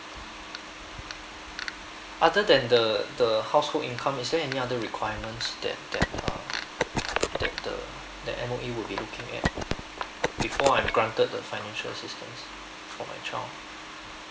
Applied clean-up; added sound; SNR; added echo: none; Telephone; 1 dB; none.